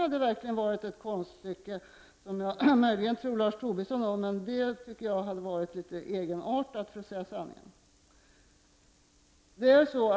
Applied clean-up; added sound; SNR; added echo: none; none; none; none.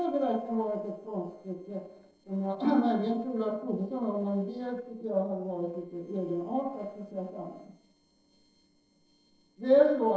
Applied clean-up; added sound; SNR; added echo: neural separator model SepFormer DNS4.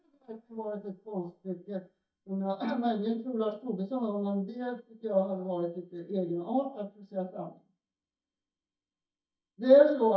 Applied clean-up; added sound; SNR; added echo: neural mask model DeepFilterNet 3.